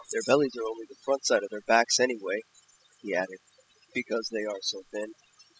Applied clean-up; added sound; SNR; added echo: classical method spectral subtraction.